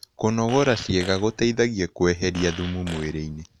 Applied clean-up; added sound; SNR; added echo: none; Fart; 16 dB; none.